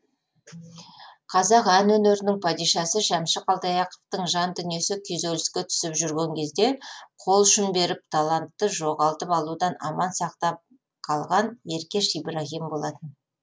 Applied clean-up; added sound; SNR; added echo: none; none; none; none.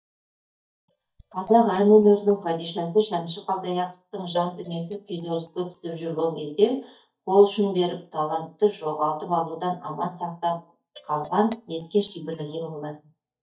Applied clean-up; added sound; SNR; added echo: neural mask model DeepFilterNet 3.